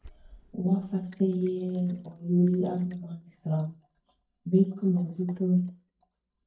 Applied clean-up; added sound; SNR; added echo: neural mask model DeepFilterNet 3.